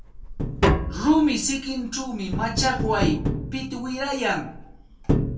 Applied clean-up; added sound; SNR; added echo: none; Tap; 1 dB; reverberation time 0.2 s.